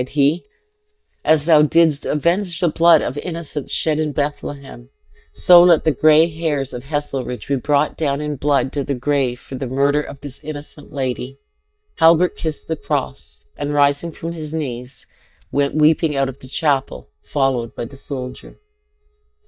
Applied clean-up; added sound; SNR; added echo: neural mask model DeepFilterNet 3.